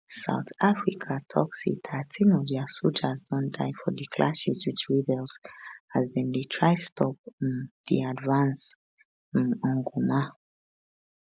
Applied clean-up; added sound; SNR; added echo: none; none; none; none.